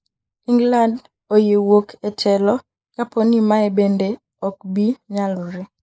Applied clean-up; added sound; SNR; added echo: neural mask model Resemble Enhance denoiser.